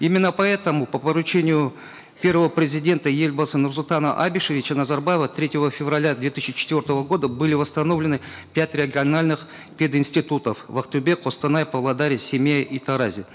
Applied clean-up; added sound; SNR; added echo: none; none; none; none.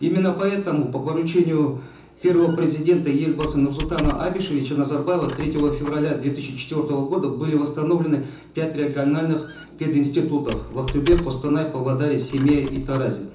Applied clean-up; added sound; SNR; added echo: none; Squeak; 14 dB; reverberation time 0.7 s.